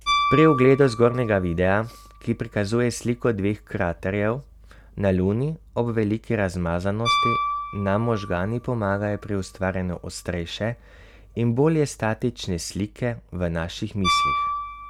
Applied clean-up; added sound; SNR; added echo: none; Piano; 7 dB; none.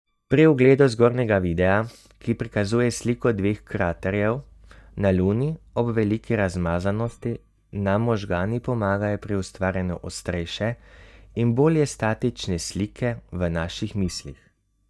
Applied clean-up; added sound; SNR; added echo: neural mask model DeepFilterNet 3.